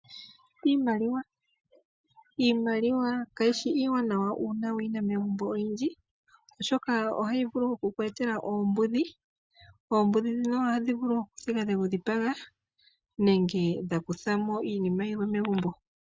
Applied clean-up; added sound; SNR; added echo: none; none; none; none.